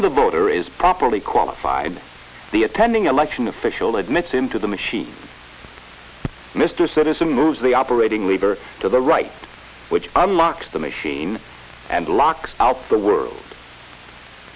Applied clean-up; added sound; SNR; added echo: none; none; none; none.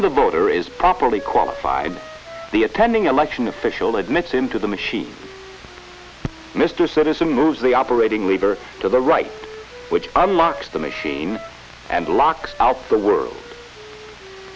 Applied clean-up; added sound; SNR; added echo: none; Wind instrument, woodwind instrument; 19 dB; none.